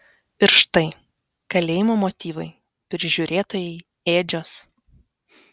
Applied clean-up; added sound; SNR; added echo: none; none; none; none.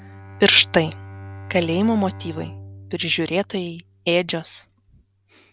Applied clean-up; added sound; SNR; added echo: none; Bowed string instrument; 16 dB; none.